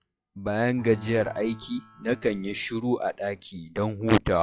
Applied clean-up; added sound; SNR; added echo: classical method log-MMSE.